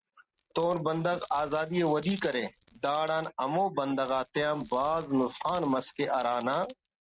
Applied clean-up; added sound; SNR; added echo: neural mask model RNNoise.